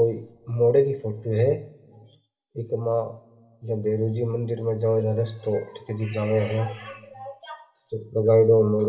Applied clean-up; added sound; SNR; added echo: none; none; none; reverberation time 1.6 s.